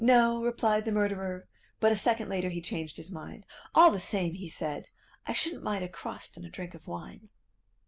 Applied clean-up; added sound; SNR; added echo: none; none; none; none.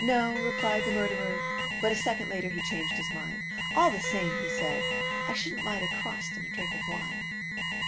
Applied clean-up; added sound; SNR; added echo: none; Wind instrument, woodwind instrument + Alarm; -1 dB; none.